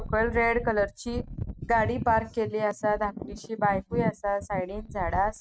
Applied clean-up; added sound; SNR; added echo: neural mask model RNNoise.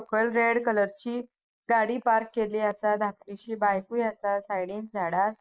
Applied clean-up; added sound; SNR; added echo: neural mask model Resemble Enhance denoiser.